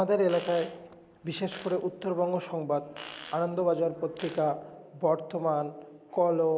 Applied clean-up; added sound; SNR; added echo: none; Fart; 19 dB; none.